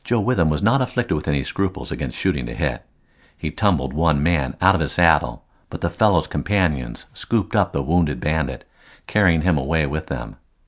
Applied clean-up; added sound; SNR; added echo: none; none; none; none.